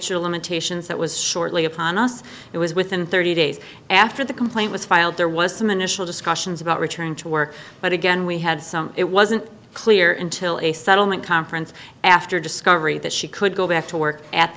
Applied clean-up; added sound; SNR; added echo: none; none; none; none.